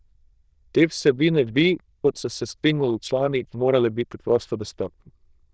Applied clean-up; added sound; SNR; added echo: neural diffusion model UNIVERSE++.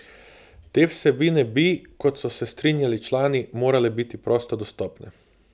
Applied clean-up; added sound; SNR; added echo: none; none; none; none.